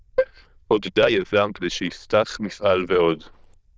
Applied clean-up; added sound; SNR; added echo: neural diffusion model UNIVERSE++.